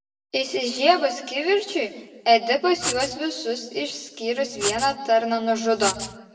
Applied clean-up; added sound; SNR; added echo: none; Writing; 7 dB; reverberation time 1.0 s.